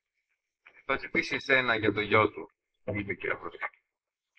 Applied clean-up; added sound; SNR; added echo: neural mask model Resemble Enhance denoiser.